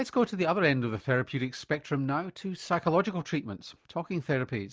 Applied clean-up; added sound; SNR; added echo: none; none; none; none.